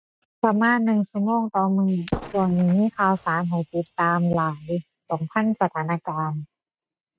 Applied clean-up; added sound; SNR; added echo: neural mask model RNNoise.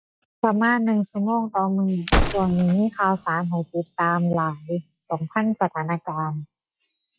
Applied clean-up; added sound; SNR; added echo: classical method log-MMSE.